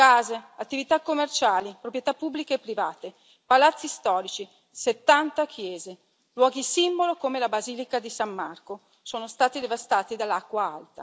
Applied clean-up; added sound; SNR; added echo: none; none; none; none.